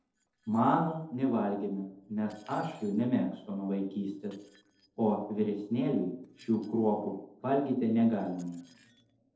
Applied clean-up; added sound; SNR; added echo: neural separator model SepFormer DNS4.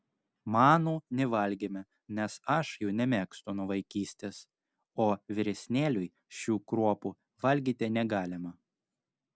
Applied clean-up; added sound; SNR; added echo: none; none; none; none.